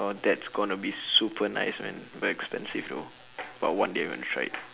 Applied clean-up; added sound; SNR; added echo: none; none; none; none.